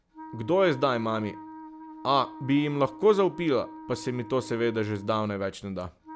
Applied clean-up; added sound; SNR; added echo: none; Wind instrument, woodwind instrument; 16 dB; none.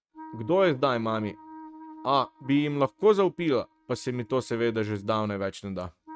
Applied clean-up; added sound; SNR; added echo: neural mask model RNNoise.